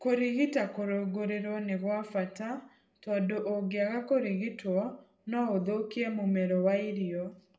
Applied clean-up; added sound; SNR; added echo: none; none; none; reverberation time 0.4 s.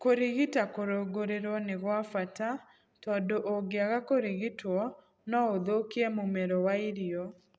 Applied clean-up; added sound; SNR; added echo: none; none; none; none.